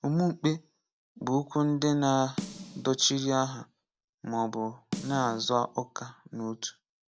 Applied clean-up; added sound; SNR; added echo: none; Snare drum; 13 dB; none.